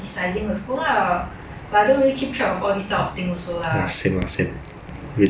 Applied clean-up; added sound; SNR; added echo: none; none; none; none.